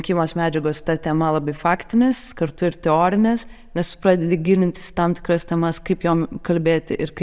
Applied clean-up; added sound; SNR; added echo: none; none; none; none.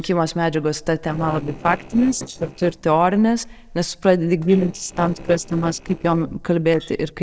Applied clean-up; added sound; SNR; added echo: neural separator model SepFormer DNS4.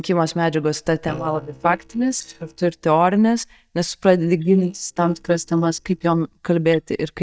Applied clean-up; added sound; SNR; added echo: neural mask model DeepFilterNet 3.